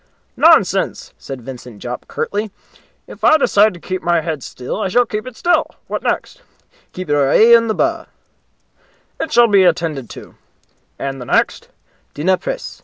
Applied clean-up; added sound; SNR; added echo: none; none; none; none.